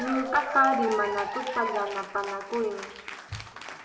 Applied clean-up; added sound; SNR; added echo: none; Applause / Cheering; 8 dB; reverberation time 0.7 s.